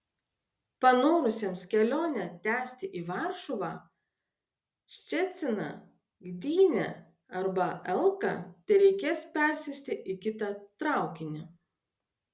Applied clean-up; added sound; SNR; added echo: none; none; none; none.